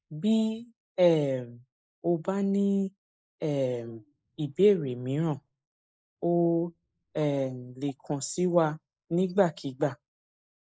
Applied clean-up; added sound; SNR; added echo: neural mask model Resemble Enhance denoiser.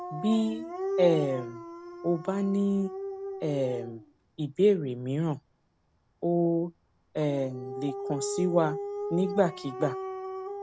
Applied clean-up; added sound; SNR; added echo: none; Dog; 8 dB; none.